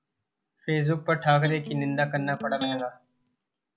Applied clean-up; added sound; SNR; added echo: none; Electric guitar; 9 dB; none.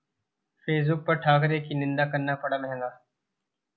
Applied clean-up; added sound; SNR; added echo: none; none; none; none.